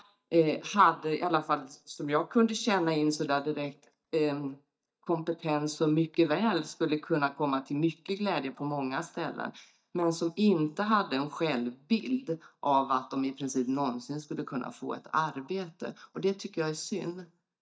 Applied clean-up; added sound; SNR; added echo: neural mask model DeepFilterNet 3.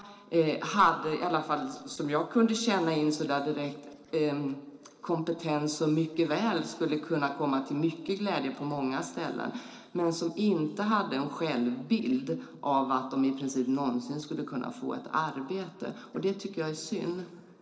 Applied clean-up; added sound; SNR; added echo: neural separator model SepFormer DNS4.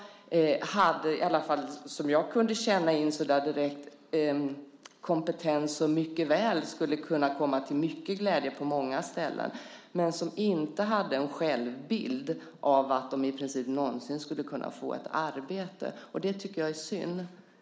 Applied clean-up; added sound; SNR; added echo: none; none; none; none.